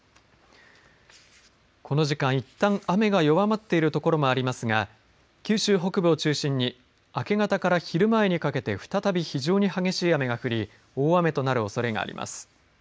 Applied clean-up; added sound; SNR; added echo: none; none; none; none.